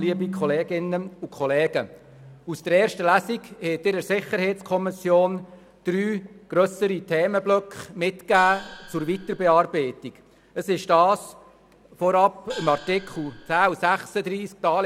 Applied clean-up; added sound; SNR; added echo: none; Gong; 17 dB; none.